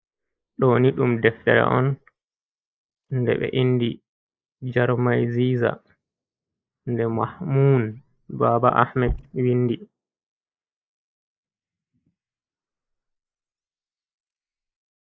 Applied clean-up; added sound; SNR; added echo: neural mask model Resemble Enhance denoiser.